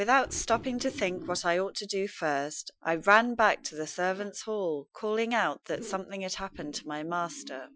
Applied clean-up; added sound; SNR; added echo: classical method Wiener filter.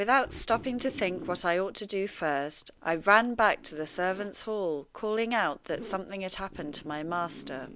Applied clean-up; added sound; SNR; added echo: none; Zipper (clothing); 18 dB; none.